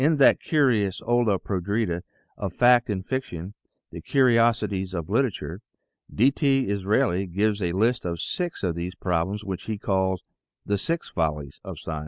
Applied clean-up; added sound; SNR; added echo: none; none; none; none.